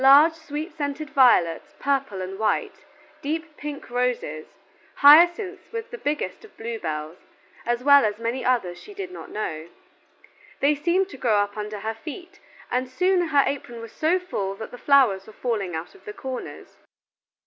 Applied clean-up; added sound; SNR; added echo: none; none; none; none.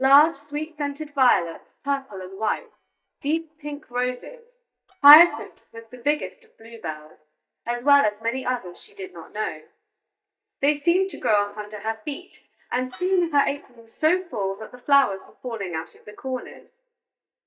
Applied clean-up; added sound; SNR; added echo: neural mask model DeepFilterNet 3.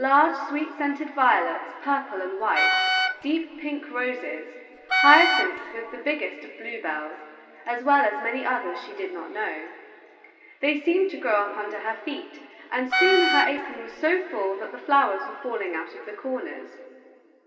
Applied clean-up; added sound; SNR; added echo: none; Wind instrument, woodwind instrument; -1 dB; reverberation time 2.5 s.